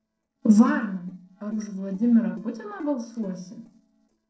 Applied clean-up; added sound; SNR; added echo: neural separator model SepFormer DNS4.